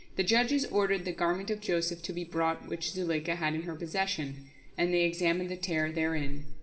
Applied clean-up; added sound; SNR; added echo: none; none; none; reverberation time 1.0 s.